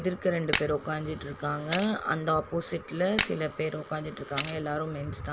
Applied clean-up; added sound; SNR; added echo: none; Camera; 1 dB; none.